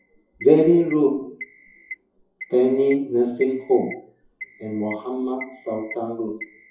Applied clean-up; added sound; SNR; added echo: classical method WPE with log-MMSE.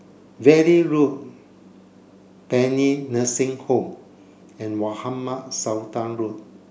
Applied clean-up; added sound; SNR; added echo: none; none; none; none.